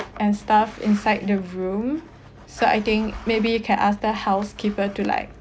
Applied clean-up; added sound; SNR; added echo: none; none; none; none.